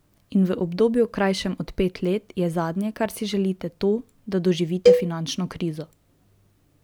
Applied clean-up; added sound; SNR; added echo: none; Cowbell; -2 dB; none.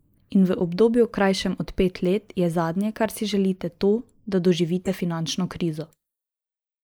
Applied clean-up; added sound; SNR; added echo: neural mask model Resemble Enhance denoiser.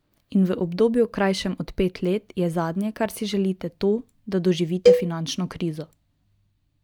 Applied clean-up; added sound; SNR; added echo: neural mask model DeepFilterNet 3.